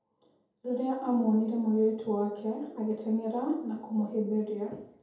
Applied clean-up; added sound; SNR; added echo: none; none; none; reverberation time 0.7 s.